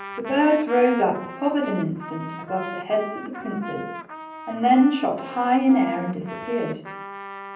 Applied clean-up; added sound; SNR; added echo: none; Trumpet; 12 dB; reverberation time 0.6 s.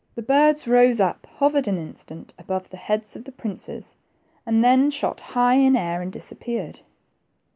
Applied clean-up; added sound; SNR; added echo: none; none; none; none.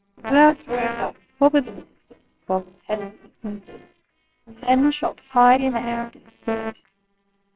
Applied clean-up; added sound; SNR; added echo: neural separator model SepFormer WHAMR!.